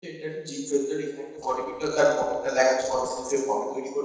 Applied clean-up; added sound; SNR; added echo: neural separator model SepFormer DNS4.